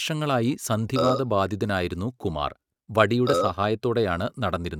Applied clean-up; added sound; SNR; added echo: neural mask model RNNoise.